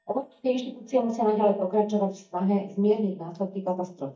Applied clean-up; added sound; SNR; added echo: neural mask model DeepFilterNet 3.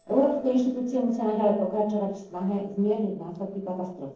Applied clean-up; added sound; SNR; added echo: neural separator model SepFormer DNS4.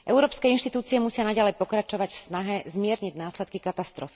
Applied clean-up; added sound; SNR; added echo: none; none; none; none.